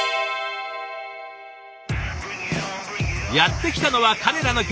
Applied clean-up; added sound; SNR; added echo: none; none; none; none.